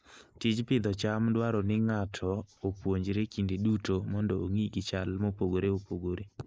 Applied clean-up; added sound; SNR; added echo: neural mask model Resemble Enhance denoiser.